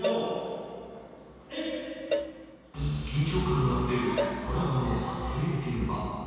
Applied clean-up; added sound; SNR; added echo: none; Cowbell; 9 dB; reverberation time 2.1 s.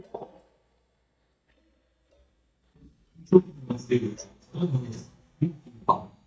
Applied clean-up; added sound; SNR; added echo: neural mask model DeepFilterNet 3.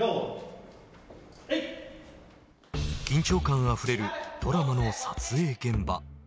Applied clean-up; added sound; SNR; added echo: none; none; none; none.